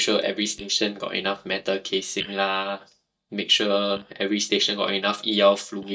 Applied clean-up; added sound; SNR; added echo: neural mask model DeepFilterNet 3.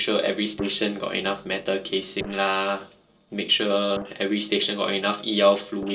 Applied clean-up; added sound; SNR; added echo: neural separator model SepFormer DNS4.